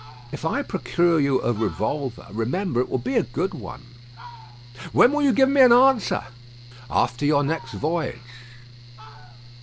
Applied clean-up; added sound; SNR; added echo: none; Fowl + Mechanical fan; 18 dB; none.